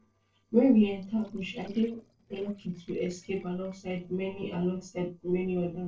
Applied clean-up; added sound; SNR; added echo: neural separator model SepFormer DNS4.